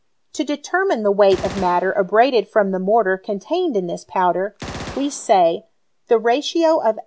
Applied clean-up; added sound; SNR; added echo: none; Gunshot, gunfire; 19 dB; none.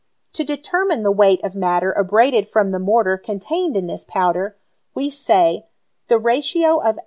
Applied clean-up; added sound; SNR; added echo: none; none; none; none.